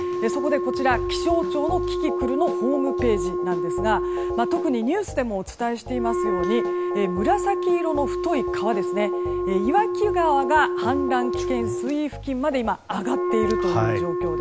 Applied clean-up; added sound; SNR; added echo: none; Wind instrument, woodwind instrument; 1 dB; none.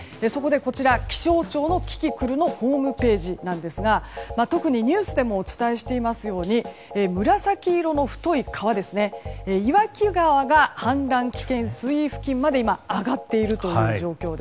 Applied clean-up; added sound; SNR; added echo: none; none; none; none.